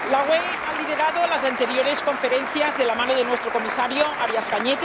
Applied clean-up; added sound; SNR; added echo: none; Applause; 5 dB; none.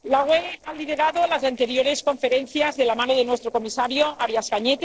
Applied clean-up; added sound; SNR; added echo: neural separator model SepFormer DNS4.